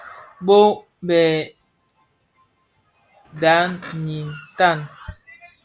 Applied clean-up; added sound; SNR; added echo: none; Livestock, farm animals, working animals; 18 dB; none.